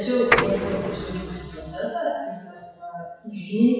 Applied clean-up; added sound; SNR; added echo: classical method WPE with log-MMSE.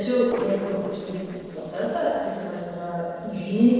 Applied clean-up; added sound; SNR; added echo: neural separator model SepFormer DNS4.